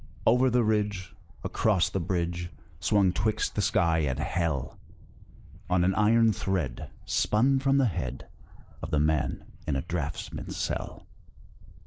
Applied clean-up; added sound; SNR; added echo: neural mask model Resemble Enhance denoiser.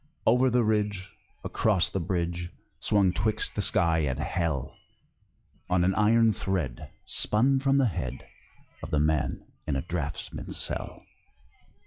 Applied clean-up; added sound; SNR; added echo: classical method log-MMSE.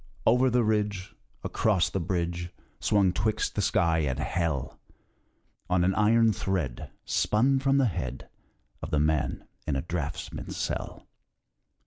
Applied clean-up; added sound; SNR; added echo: none; none; none; none.